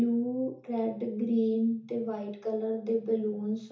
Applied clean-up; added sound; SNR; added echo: none; none; none; reverberation time 0.7 s.